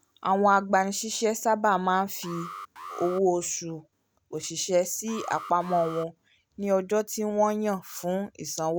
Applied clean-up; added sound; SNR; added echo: none; Alarm; 15 dB; none.